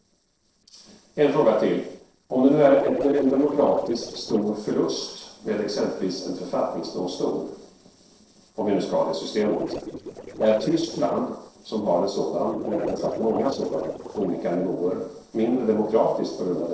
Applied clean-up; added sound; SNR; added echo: neural separator model SepFormer DNS4.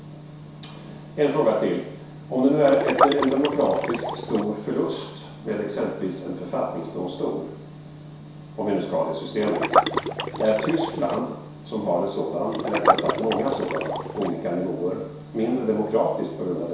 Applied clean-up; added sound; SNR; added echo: none; Liquid; 0 dB; reverberation time 0.7 s.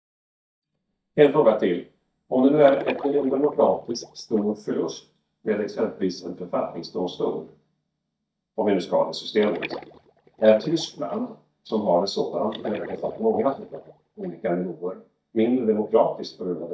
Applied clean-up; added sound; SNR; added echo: neural mask model DeepFilterNet 3.